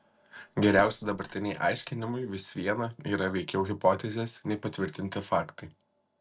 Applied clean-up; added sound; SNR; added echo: neural separator model SepFormer DNS4.